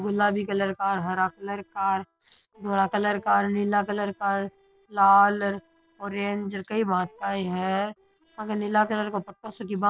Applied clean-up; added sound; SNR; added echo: neural separator model SepFormer DNS4.